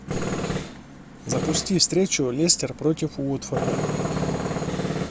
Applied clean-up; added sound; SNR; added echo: none; Tools; 3 dB; none.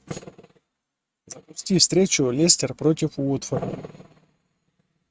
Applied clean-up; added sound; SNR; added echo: neural mask model RNNoise.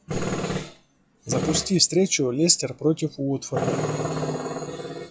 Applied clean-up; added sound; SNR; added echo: classical method log-MMSE.